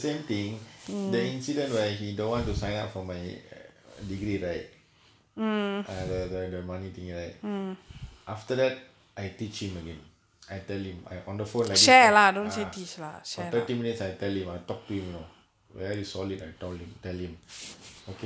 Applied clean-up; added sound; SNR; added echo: none; none; none; none.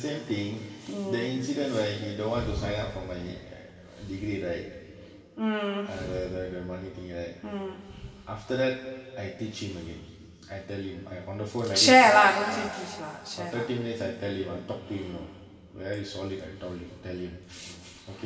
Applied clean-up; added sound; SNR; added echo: none; none; none; reverberation time 2.4 s.